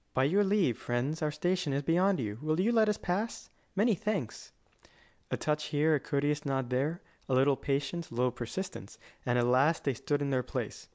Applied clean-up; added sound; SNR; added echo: none; none; none; none.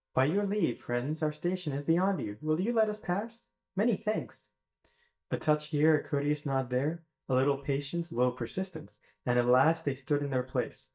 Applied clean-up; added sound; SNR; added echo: neural mask model DeepFilterNet 3.